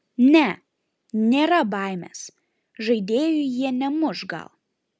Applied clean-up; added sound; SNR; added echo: none; none; none; none.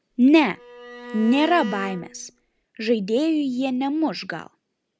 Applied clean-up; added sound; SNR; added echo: none; Bowed string instrument; 15 dB; none.